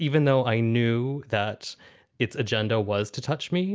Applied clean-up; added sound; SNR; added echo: none; none; none; none.